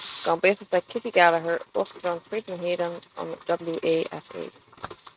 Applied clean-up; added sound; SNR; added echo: neural mask model RNNoise.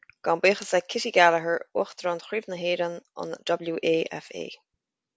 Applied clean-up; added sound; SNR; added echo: none; none; none; none.